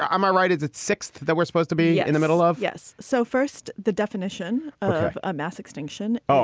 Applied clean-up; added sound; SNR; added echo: none; none; none; none.